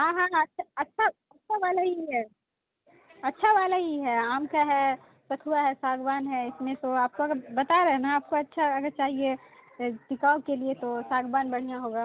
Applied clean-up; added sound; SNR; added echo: none; none; none; none.